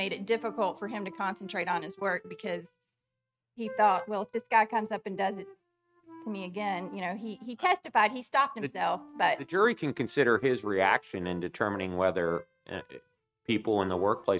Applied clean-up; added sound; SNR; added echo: neural mask model RNNoise.